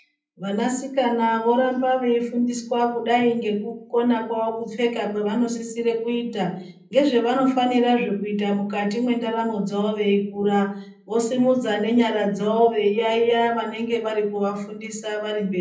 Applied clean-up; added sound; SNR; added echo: none; none; none; reverberation time 0.6 s.